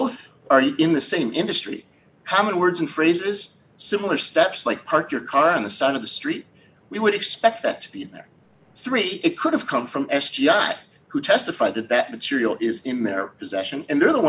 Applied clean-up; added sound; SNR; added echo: none; none; none; none.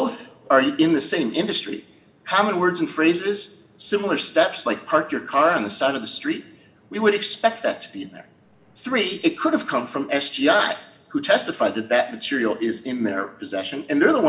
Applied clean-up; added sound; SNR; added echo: none; none; none; reverberation time 0.7 s.